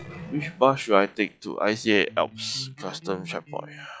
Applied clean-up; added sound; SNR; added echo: classical method log-MMSE.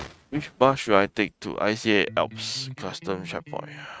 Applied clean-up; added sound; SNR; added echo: neural mask model RNNoise.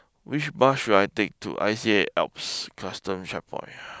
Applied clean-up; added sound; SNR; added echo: none; none; none; none.